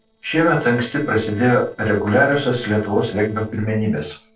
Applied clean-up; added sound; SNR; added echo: neural separator model SepFormer DNS4.